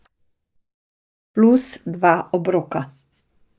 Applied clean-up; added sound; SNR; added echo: neural mask model DeepFilterNet 3.